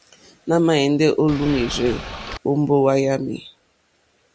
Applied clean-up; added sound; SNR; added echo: none; Boat, Water vehicle; 10 dB; none.